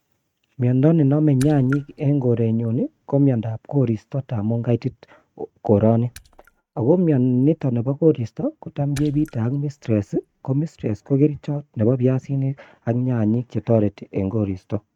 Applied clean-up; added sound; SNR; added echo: neural mask model RNNoise.